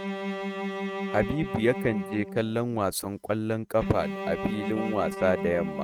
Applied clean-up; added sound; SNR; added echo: neural mask model RNNoise.